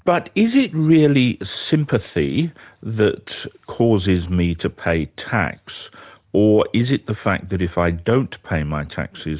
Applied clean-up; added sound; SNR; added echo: none; none; none; none.